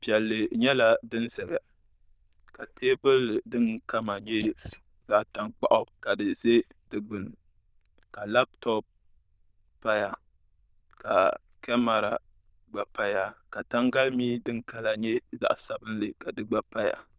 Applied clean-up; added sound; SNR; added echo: neural diffusion model UNIVERSE++.